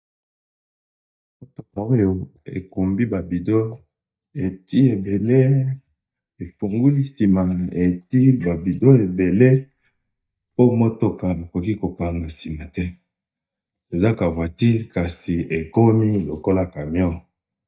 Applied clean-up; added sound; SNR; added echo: neural mask model DeepFilterNet 3.